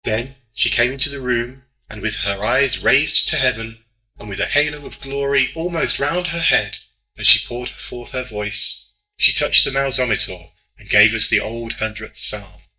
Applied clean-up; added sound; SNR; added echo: neural mask model DeepFilterNet 3.